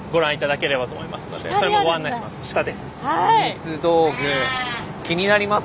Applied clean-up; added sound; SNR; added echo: none; Meow; 13 dB; none.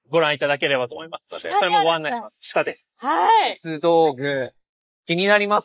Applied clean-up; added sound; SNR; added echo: neural mask model Resemble Enhance denoiser.